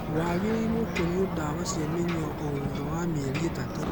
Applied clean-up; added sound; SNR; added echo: none; Ocean; 3 dB; none.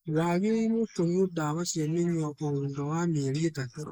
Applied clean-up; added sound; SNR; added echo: neural mask model Resemble Enhance denoiser.